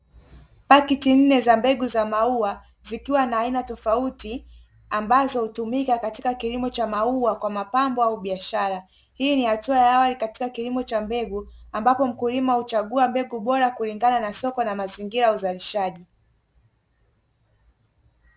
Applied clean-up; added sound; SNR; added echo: none; none; none; none.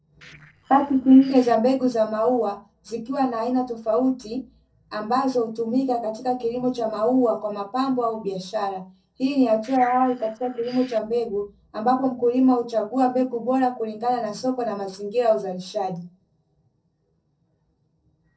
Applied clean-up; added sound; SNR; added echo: neural separator model SepFormer DNS4.